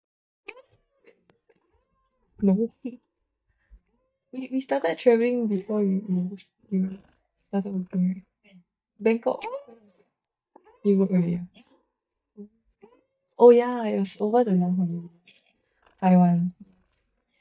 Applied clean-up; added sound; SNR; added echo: neural mask model DeepFilterNet 3.